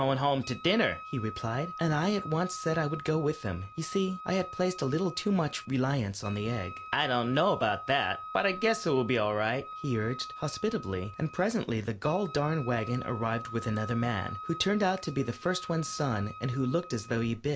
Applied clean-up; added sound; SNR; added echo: none; Wind instrument, woodwind instrument; 13 dB; none.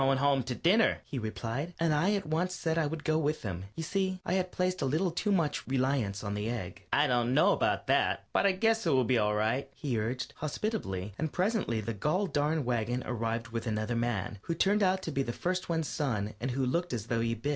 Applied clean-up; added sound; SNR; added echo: none; none; none; none.